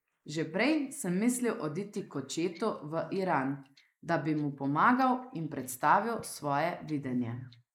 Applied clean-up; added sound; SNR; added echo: neural mask model Resemble Enhance denoiser.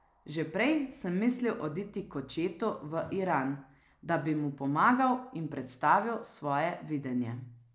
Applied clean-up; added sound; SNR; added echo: none; none; none; none.